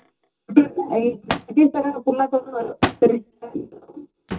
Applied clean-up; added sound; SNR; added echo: none; Thump, thud; 10 dB; reverberation time 0.2 s.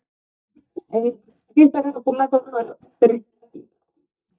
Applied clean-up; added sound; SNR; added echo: neural mask model DeepFilterNet 3.